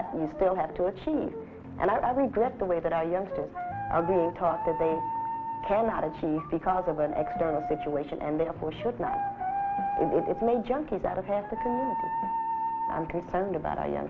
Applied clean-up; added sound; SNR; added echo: none; none; none; none.